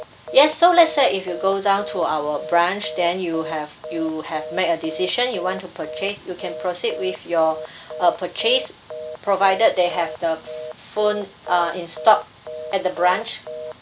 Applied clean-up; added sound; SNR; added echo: none; Telephone; 13 dB; none.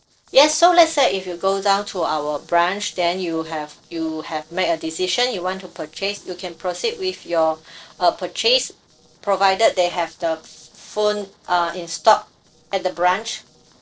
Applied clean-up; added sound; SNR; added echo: neural separator model SepFormer DNS4.